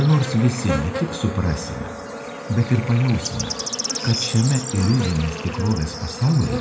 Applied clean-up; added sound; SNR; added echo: none; Bird / Insect; 8 dB; reverberation time 0.6 s.